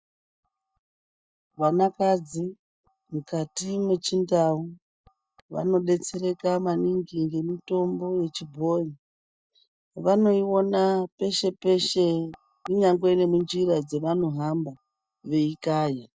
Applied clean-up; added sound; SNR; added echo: neural mask model DeepFilterNet 3.